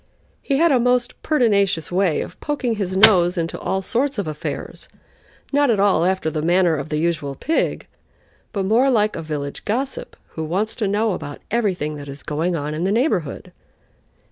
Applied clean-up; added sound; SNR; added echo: none; Microwave oven; 3 dB; none.